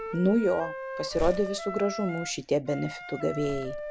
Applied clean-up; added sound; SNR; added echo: none; Wind instrument, woodwind instrument + Crumpling, crinkling; 8 dB; none.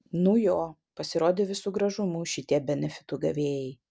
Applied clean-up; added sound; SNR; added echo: none; none; none; none.